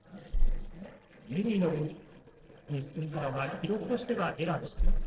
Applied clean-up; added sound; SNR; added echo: neural separator model SepFormer DNS4.